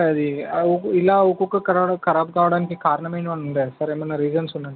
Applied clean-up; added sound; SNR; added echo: none; none; none; none.